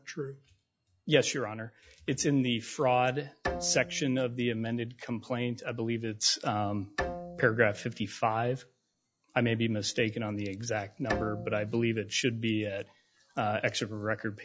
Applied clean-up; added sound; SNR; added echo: classical method log-MMSE.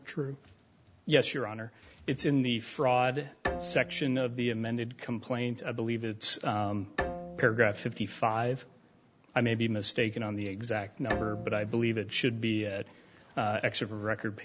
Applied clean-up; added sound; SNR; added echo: none; Bowed string instrument; 12 dB; none.